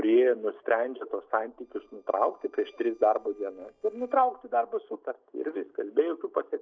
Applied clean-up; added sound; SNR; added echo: neural separator model SepFormer DNS4.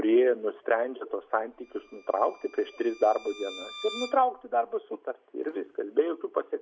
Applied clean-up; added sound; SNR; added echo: none; Bowed string instrument; 17 dB; none.